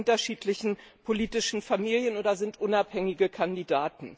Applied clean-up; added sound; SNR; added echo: none; none; none; none.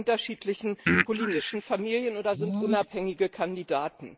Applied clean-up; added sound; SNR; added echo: neural mask model Resemble Enhance denoiser.